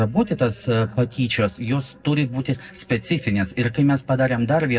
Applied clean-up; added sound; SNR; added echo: neural separator model SepFormer DNS4.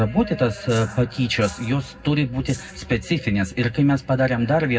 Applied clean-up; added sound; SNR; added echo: none; Rattle (instrument); 20 dB; reverberation time 0.3 s.